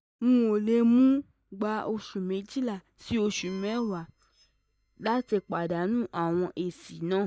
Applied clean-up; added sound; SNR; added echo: neural mask model DeepFilterNet 3.